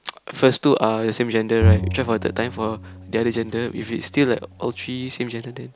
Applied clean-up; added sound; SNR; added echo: none; Bowed string instrument; 3 dB; none.